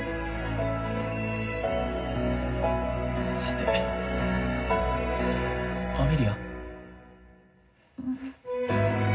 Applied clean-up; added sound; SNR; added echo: none; none; none; reverberation time 0.4 s.